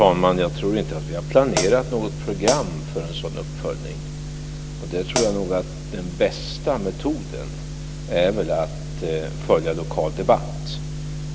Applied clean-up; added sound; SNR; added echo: none; Hi-hat; 4 dB; none.